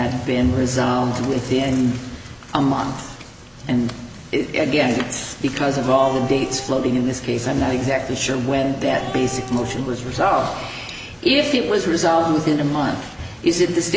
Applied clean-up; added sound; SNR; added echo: none; Cat; 12 dB; none.